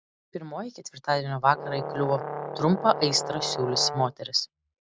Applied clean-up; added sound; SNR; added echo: none; Brass instrument; 8 dB; none.